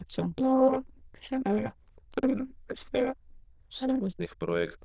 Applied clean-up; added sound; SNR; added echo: neural diffusion model UNIVERSE++.